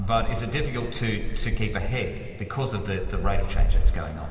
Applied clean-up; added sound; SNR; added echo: none; Gull, seagull; -3 dB; reverberation time 2.9 s.